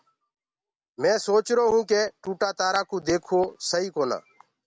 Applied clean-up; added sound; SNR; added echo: none; none; none; none.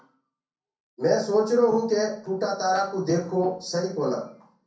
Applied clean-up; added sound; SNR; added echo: none; none; none; reverberation time 0.5 s.